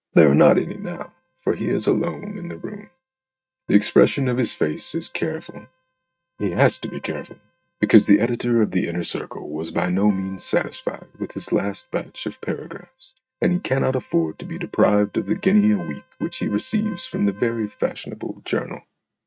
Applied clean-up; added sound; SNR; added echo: neural mask model RNNoise.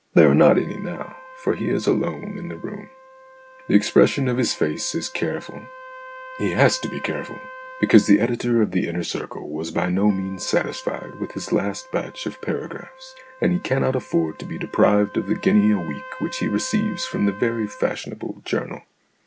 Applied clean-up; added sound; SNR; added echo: none; Trumpet; 19 dB; none.